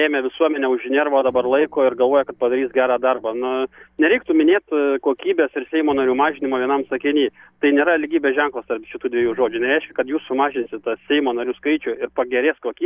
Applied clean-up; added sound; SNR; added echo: neural separator model SepFormer DNS4.